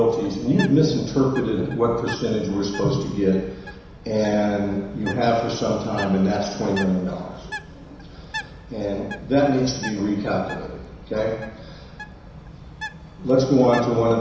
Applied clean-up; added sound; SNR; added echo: none; Bird; 16 dB; reverberation time 1.0 s.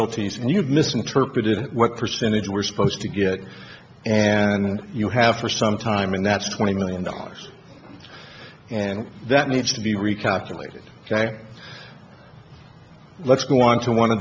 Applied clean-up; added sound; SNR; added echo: none; none; none; none.